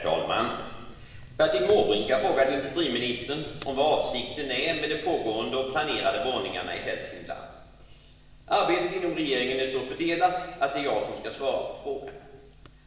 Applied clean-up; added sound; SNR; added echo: none; Fire; 19 dB; reverberation time 1.3 s.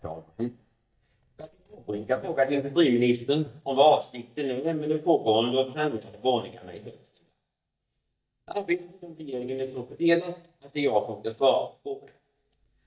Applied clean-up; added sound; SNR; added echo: neural mask model DeepFilterNet 3.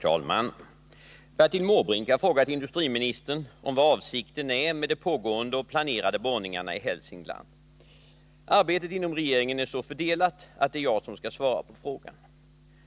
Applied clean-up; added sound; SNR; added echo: none; none; none; none.